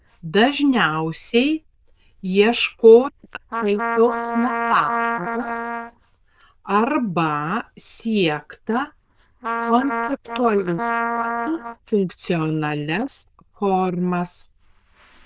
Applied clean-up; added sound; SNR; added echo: neural diffusion model UNIVERSE++.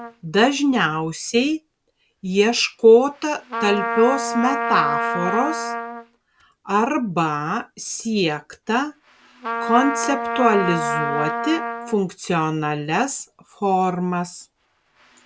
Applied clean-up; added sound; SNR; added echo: none; Trumpet; 7 dB; none.